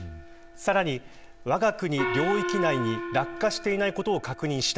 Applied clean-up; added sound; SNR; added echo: none; Gong; 7 dB; none.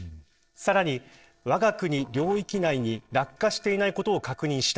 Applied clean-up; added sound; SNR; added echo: neural separator model SepFormer DNS4.